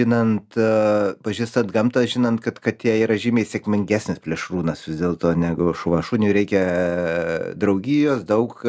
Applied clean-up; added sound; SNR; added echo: none; none; none; none.